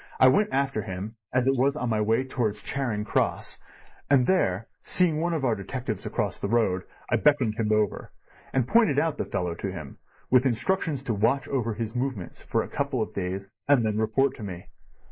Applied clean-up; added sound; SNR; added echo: neural mask model Resemble Enhance denoiser.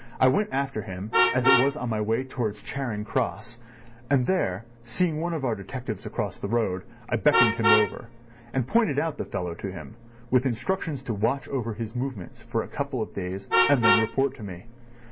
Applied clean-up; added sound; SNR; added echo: none; Vehicle horn, car horn, honking; 5 dB; none.